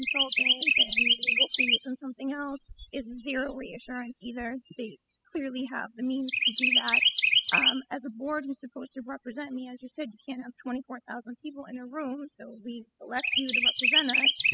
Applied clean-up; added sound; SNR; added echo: classical method spectral subtraction.